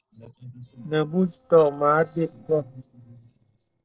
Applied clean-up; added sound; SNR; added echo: neural separator model SepFormer DNS4.